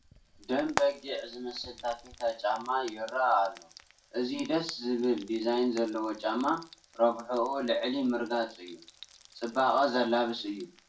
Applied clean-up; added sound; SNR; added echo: none; Frying (food); 17 dB; reverberation time 0.3 s.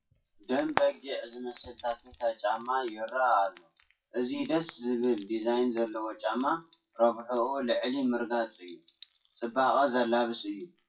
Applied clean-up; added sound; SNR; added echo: classical method WPE with log-MMSE.